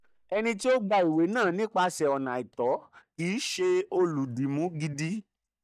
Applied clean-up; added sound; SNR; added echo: neural mask model DeepFilterNet 3.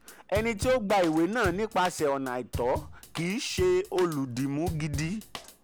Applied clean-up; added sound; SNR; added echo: none; Drum / Drum kit; 12 dB; none.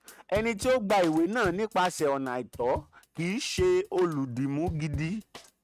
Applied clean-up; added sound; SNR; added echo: neural mask model RNNoise.